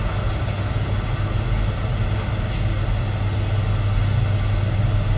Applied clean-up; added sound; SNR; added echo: none; none; none; reverberation time 1.7 s.